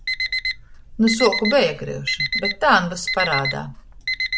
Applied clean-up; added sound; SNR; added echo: none; Alarm; 4 dB; none.